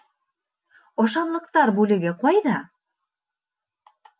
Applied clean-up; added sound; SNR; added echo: none; none; none; none.